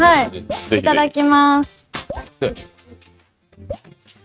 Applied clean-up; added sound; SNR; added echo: neural mask model RNNoise.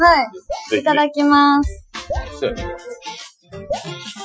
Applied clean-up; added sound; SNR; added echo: classical method Wiener filter.